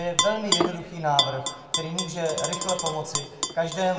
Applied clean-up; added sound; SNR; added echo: none; Tap / Glass; 1 dB; reverberation time 1.7 s.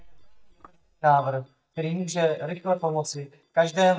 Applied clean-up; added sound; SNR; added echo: neural mask model DeepFilterNet 3.